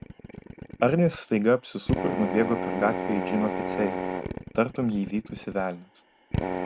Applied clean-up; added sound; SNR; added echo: none; Drill; 5 dB; none.